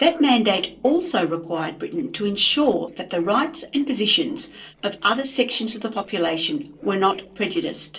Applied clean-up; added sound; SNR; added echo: neural separator model SepFormer DNS4.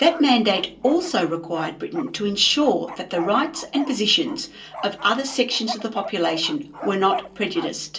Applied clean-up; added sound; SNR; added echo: none; Bark; 15 dB; reverberation time 0.2 s.